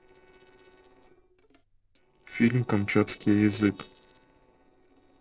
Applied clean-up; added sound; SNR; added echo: neural separator model SepFormer DNS4.